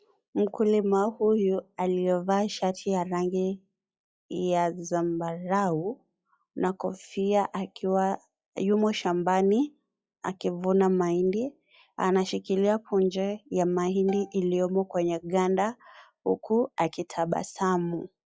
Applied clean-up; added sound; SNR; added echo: classical method log-MMSE.